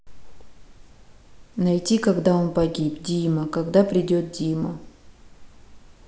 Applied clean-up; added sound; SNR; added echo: none; none; none; none.